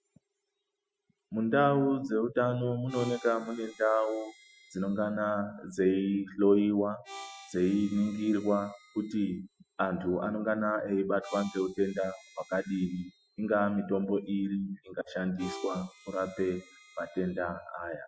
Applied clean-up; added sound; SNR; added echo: classical method Wiener filter.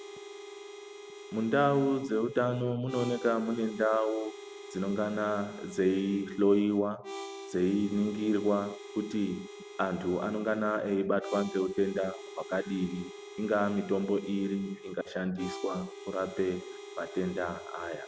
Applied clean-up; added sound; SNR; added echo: none; Harmonica; 14 dB; none.